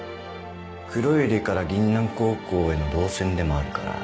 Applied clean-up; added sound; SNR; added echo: none; none; none; none.